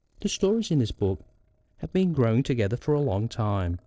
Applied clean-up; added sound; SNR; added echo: neural separator model SepFormer DNS4.